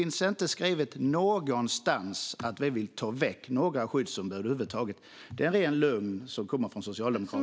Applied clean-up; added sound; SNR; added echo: none; none; none; none.